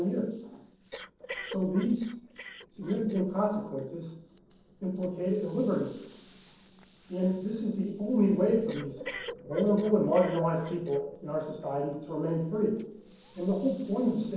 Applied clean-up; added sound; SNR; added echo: neural separator model SepFormer DNS4.